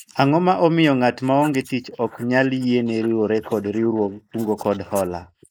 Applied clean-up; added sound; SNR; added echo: neural mask model Resemble Enhance denoiser.